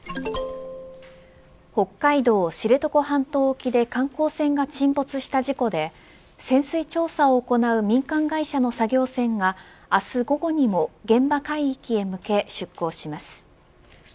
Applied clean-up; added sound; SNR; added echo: none; none; none; none.